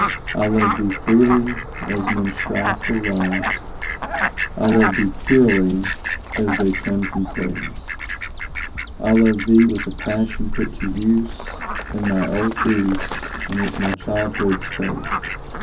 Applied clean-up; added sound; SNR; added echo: none; Fowl; 5 dB; reverberation time 0.4 s.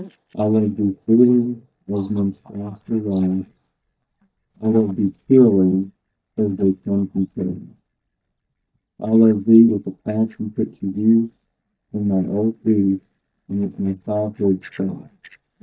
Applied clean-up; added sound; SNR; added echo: neural mask model DeepFilterNet 3.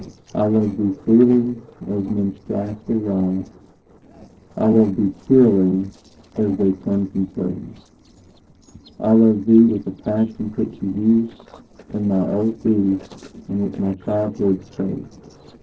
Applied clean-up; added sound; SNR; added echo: neural separator model SepFormer DNS4.